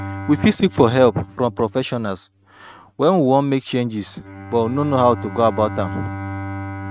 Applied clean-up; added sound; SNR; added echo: neural mask model RNNoise.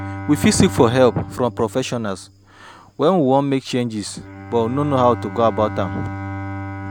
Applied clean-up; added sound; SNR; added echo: none; Bowed string instrument; 11 dB; none.